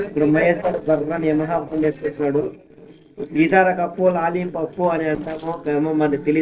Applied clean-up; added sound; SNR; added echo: neural separator model SepFormer DNS4.